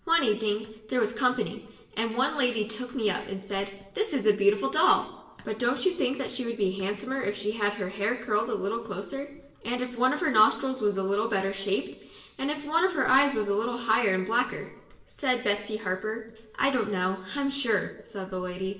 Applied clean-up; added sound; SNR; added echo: none; none; none; reverberation time 0.7 s.